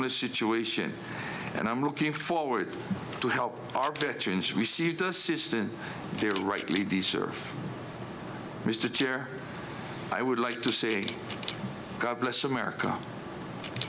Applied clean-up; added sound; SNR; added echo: none; Camera; 12 dB; none.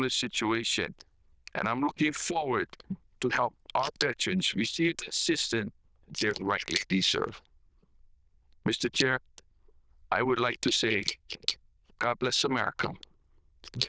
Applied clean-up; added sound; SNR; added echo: neural diffusion model UNIVERSE++.